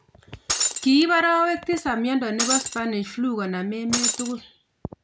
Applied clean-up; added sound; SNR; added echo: none; Shatter; -3 dB; none.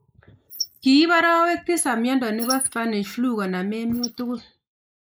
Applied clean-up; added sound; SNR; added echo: neural mask model Resemble Enhance denoiser.